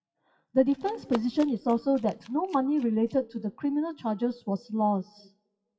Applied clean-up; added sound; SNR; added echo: classical method WPE with log-MMSE.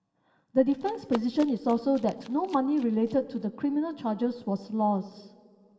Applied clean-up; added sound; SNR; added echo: none; Run; 18 dB; reverberation time 1.8 s.